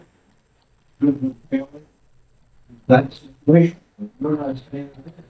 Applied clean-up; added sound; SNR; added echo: neural mask model DeepFilterNet 3.